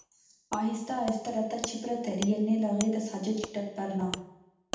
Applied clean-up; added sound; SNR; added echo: none; Wood; 12 dB; reverberation time 0.8 s.